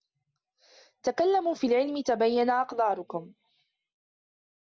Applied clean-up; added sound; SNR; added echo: none; none; none; none.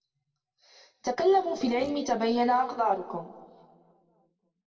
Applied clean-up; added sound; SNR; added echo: neural separator model SepFormer DNS4.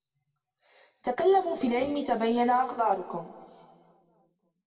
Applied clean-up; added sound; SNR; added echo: none; Burping, eructation; 16 dB; reverberation time 1.8 s.